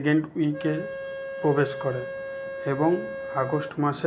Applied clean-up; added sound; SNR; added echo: none; Organ; 8 dB; none.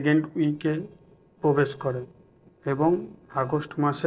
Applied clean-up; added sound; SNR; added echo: neural separator model SepFormer DNS4.